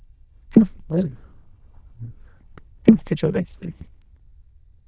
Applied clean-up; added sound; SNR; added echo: neural diffusion model UNIVERSE++.